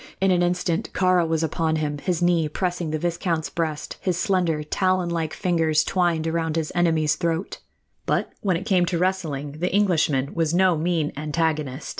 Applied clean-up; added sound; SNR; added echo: none; none; none; none.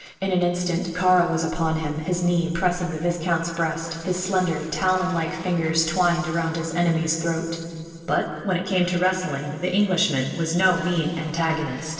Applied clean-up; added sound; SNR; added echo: neural separator model SepFormer DNS4.